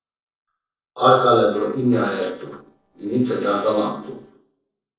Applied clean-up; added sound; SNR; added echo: neural separator model SepFormer DNS4.